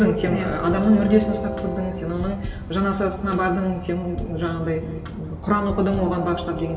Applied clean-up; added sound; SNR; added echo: none; Train; 10 dB; reverberation time 1.8 s.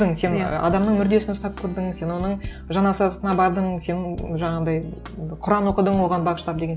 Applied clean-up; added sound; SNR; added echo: none; none; none; none.